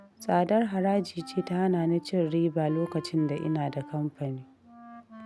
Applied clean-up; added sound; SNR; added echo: none; Wind instrument, woodwind instrument; 19 dB; none.